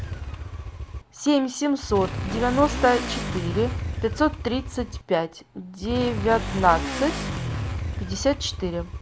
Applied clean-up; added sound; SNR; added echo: none; Motorcycle / Accelerating, revving, vroom; 5 dB; none.